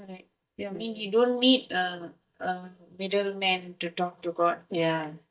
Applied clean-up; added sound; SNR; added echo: neural mask model DeepFilterNet 3.